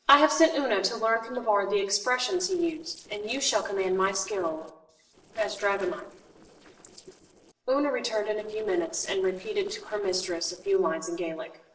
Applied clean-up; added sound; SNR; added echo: neural separator model SepFormer DNS4.